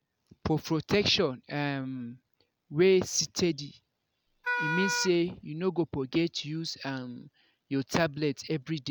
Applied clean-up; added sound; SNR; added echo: none; Wind instrument, woodwind instrument; 3 dB; none.